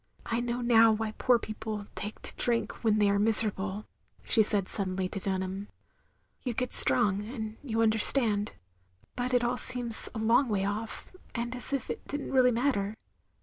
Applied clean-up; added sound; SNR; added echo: none; none; none; none.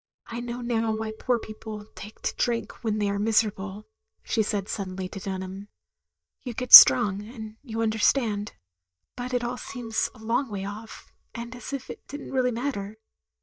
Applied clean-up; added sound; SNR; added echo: neural mask model DeepFilterNet 3.